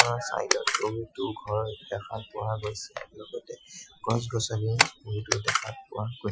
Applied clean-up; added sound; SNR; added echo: classical method Wiener filter.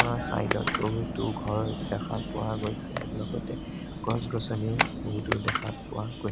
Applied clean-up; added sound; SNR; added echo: none; Camera + Vehicle; -1 dB; none.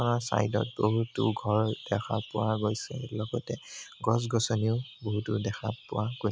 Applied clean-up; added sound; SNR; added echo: none; none; none; none.